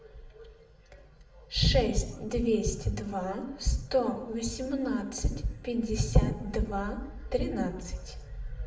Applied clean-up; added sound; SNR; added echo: none; none; none; reverberation time 0.6 s.